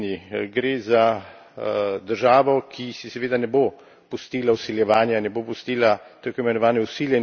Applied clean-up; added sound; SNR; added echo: none; none; none; none.